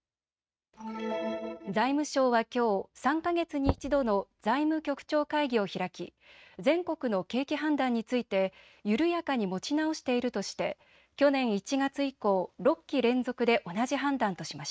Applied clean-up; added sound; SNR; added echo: neural mask model RNNoise.